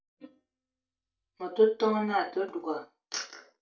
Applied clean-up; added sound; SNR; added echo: neural mask model DeepFilterNet 3.